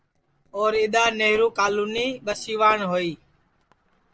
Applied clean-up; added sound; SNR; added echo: neural separator model SepFormer DNS4.